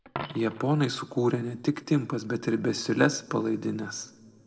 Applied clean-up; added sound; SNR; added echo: none; Coin (dropping); 18 dB; reverberation time 1.8 s.